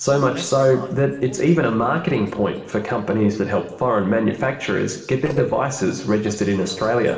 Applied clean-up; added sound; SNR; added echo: neural separator model SepFormer DNS4.